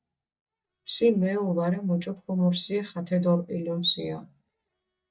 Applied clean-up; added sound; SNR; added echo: neural mask model DeepFilterNet 3.